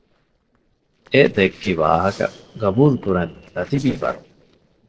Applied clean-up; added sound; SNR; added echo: neural separator model SepFormer DNS4.